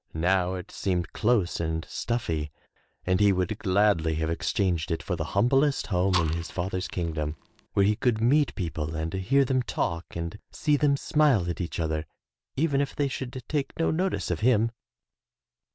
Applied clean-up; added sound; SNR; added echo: none; Fire; 12 dB; none.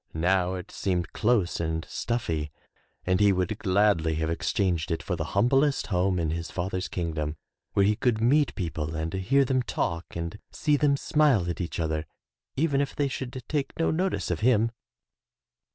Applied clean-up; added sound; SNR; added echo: none; none; none; none.